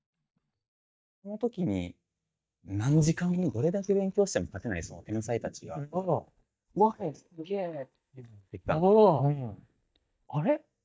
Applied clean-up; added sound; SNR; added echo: neural mask model DeepFilterNet 3.